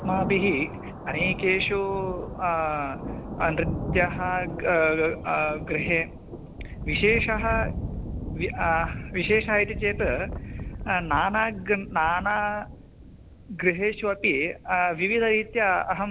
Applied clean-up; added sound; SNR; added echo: none; Thunder + Wind; 8 dB; none.